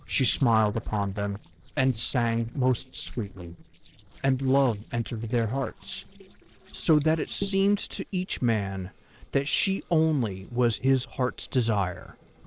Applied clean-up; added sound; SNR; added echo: neural separator model SepFormer DNS4.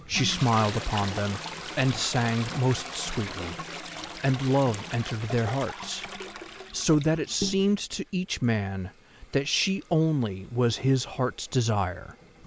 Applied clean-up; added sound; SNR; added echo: none; Toilet flush; 12 dB; none.